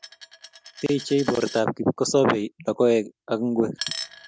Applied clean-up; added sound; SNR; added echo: none; Coin (dropping); 16 dB; none.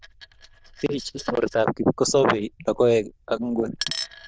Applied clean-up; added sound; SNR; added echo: neural diffusion model UNIVERSE++.